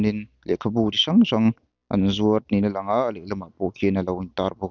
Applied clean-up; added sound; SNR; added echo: none; none; none; none.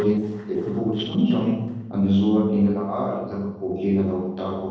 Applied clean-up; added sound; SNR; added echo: neural separator model SepFormer DNS4.